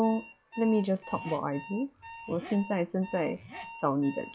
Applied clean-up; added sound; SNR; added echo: classical method log-MMSE.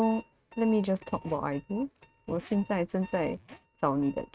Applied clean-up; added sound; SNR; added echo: neural mask model RNNoise.